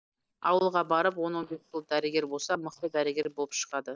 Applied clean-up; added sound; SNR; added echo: neural mask model DeepFilterNet 3.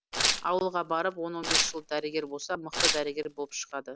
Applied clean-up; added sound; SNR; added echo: none; Tearing; 0 dB; none.